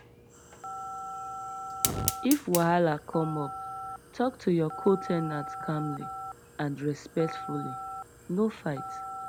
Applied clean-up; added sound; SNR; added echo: none; Telephone + Fire; 7 dB; none.